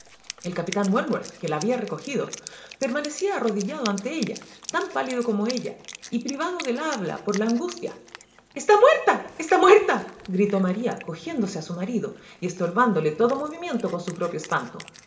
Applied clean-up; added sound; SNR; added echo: none; Wind instrument, woodwind instrument; 19 dB; reverberation time 0.7 s.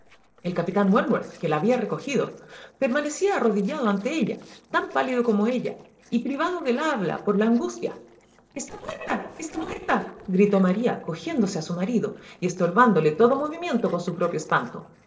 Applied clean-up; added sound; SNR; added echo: neural separator model SepFormer DNS4.